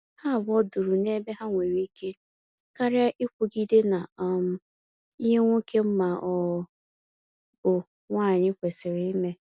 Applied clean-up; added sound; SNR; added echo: none; none; none; none.